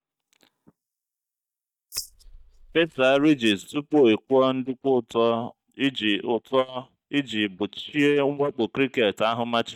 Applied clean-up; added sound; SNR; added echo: neural mask model DeepFilterNet 3.